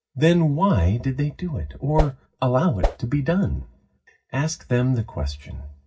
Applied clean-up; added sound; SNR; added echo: none; Whoosh, swoosh, swish; 2 dB; reverberation time 0.4 s.